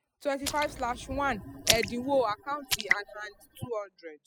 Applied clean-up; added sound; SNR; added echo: classical method spectral subtraction.